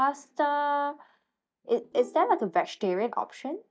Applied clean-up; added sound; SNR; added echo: neural mask model DeepFilterNet 3.